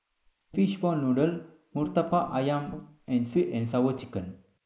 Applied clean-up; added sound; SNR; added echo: neural mask model Resemble Enhance denoiser.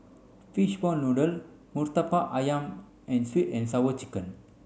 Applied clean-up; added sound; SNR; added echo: none; none; none; none.